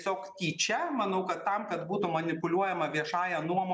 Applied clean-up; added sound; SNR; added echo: none; none; none; none.